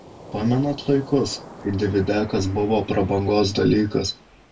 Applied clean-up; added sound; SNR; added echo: none; Waves, surf; 20 dB; reverberation time 0.1 s.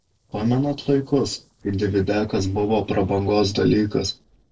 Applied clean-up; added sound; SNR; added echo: neural separator model SepFormer DNS4.